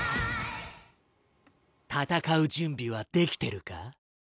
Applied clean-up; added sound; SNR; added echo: none; none; none; none.